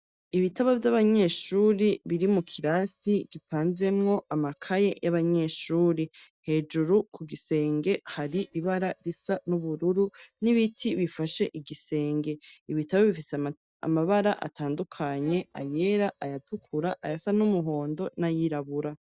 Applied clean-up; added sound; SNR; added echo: neural mask model DeepFilterNet 3.